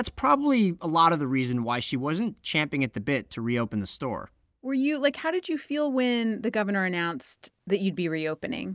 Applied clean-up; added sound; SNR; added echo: none; none; none; none.